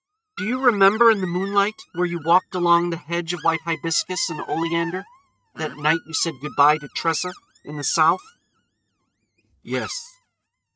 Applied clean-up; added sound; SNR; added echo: neural mask model RNNoise.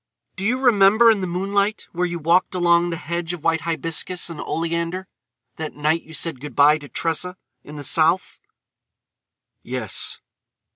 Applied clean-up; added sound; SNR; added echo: none; none; none; none.